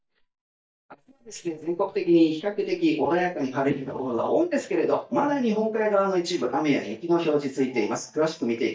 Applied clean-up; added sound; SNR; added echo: neural mask model DeepFilterNet 3.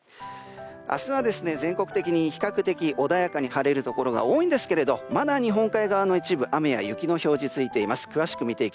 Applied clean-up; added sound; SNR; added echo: none; none; none; none.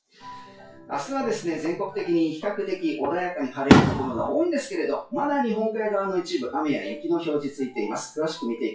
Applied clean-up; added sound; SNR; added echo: classical method WPE with log-MMSE.